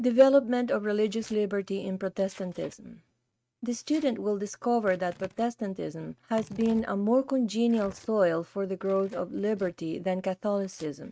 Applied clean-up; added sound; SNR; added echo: neural mask model RNNoise.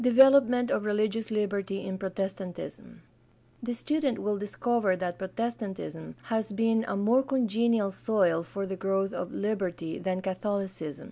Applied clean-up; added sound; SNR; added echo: none; none; none; none.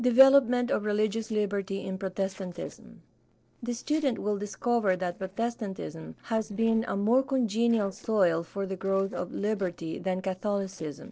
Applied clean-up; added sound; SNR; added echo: neural separator model SepFormer DNS4.